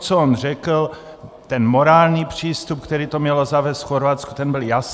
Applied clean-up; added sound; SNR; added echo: none; none; none; none.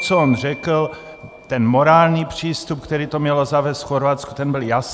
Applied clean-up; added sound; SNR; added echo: none; Marimba, xylophone; 19 dB; none.